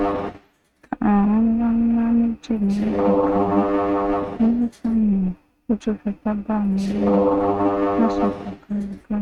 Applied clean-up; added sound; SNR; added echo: neural mask model RNNoise.